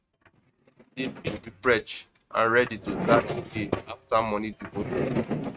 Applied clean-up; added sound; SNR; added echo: neural mask model RNNoise.